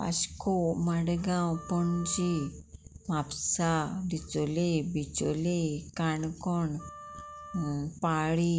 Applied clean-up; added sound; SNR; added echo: none; Wind instrument, woodwind instrument; 18 dB; none.